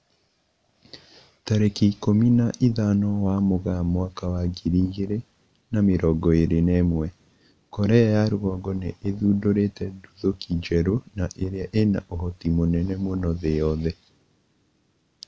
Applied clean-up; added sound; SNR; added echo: none; none; none; none.